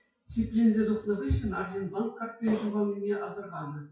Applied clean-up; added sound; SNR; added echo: classical method WPE with log-MMSE.